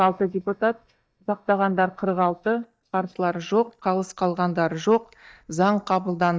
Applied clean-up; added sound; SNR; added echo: neural mask model DeepFilterNet 3.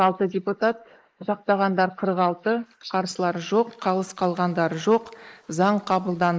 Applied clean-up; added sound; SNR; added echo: neural mask model Resemble Enhance denoiser.